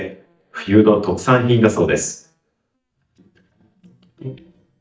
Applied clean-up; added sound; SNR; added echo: neural mask model DeepFilterNet 3.